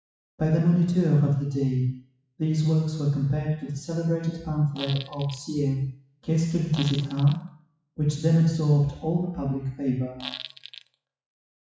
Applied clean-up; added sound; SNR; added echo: classical method WPE with log-MMSE.